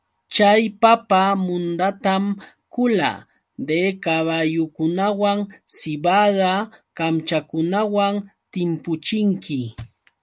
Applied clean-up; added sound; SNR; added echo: none; none; none; none.